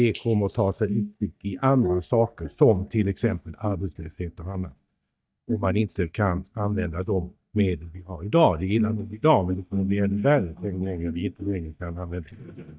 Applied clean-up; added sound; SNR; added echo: neural mask model DeepFilterNet 3.